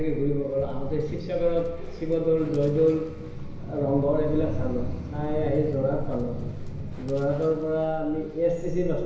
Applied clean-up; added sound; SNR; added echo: none; Livestock, farm animals, working animals; 7 dB; reverberation time 1.0 s.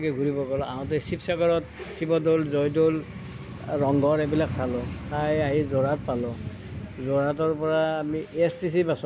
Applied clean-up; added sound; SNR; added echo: none; none; none; none.